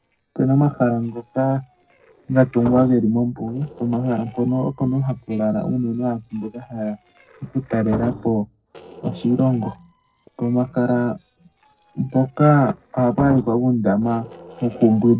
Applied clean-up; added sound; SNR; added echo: neural separator model SepFormer DNS4.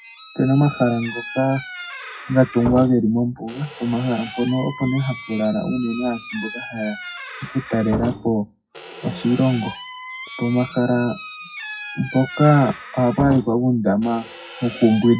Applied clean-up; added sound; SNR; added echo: classical method WPE with log-MMSE.